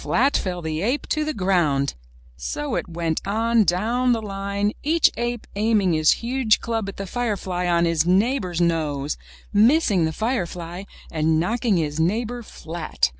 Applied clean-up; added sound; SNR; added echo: none; none; none; none.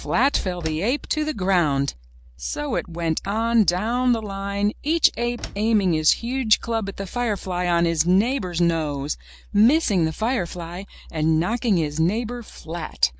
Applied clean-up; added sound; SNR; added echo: none; Slam; 18 dB; none.